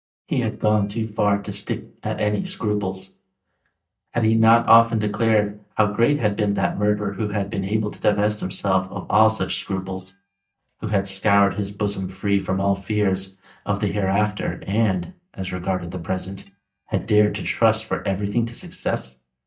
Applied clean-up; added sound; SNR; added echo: neural mask model DeepFilterNet 3.